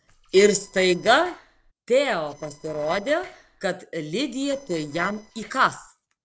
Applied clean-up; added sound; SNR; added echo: neural separator model SepFormer DNS4.